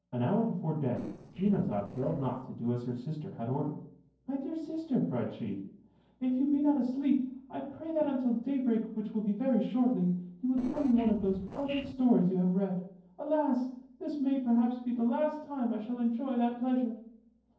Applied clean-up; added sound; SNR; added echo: neural separator model SepFormer DNS4.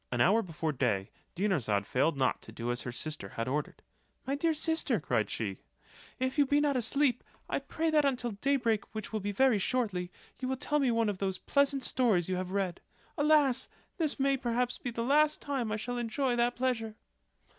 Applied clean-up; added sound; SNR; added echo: none; none; none; none.